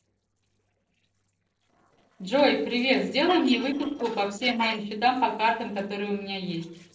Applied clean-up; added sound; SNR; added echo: neural separator model SepFormer DNS4.